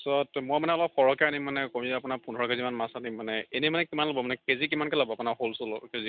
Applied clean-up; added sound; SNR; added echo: none; none; none; none.